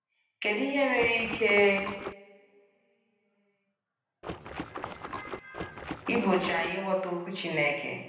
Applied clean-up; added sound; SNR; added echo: none; Water / Splash, splatter; 8 dB; reverberation time 0.9 s.